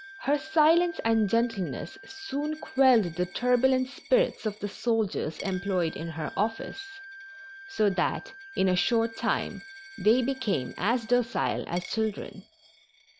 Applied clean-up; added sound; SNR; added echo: none; Wind instrument, woodwind instrument + Coin (dropping); 19 dB; none.